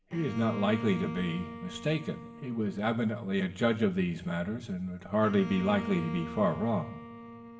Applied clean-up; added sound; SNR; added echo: none; Bowed string instrument; 12 dB; reverberation time 2.0 s.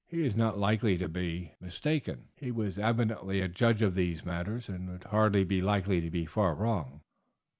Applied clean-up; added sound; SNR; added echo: none; none; none; none.